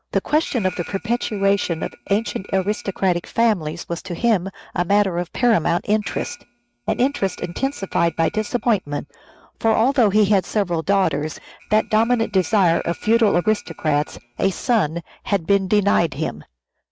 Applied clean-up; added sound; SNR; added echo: neural mask model RNNoise.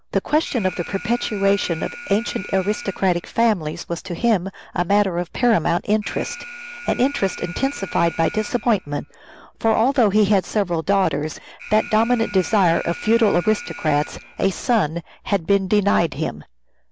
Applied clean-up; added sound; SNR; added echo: none; Alarm; 17 dB; none.